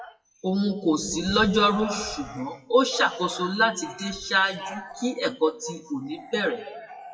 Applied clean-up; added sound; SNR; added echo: classical method WPE with log-MMSE.